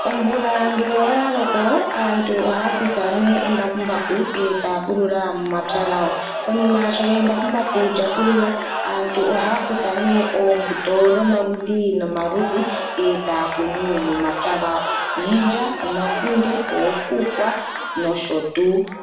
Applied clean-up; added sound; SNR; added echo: none; Crowd / Cheering; 6 dB; reverberation time 0.7 s.